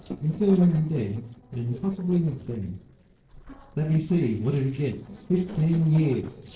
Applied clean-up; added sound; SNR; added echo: neural separator model SepFormer DNS4.